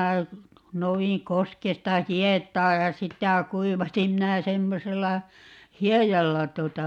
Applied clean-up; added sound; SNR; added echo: none; none; none; none.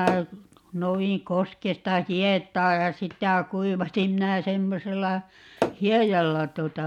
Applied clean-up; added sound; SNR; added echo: none; Tap / Hammer; 7 dB; none.